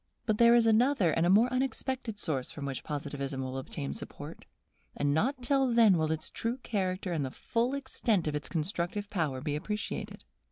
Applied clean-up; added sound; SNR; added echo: none; none; none; none.